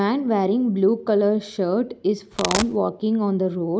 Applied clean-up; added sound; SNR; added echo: none; Domestic sounds, home sounds; 5 dB; none.